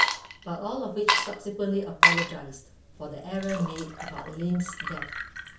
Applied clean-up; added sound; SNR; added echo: none; Water / Liquid; -3 dB; reverberation time 0.4 s.